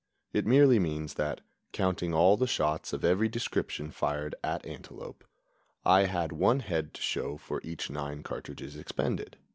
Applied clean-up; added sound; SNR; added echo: none; none; none; none.